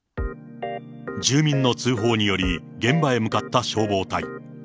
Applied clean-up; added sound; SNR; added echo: none; none; none; none.